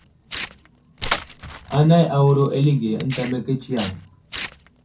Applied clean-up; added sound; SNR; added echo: none; Tearing; 11 dB; reverberation time 0.3 s.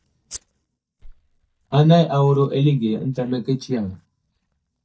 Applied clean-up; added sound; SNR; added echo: neural mask model DeepFilterNet 3.